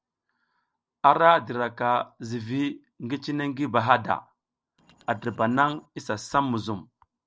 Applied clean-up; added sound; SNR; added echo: neural separator model SepFormer DNS4.